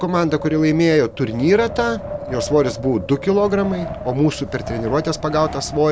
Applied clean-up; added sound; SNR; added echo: none; Wind; 11 dB; none.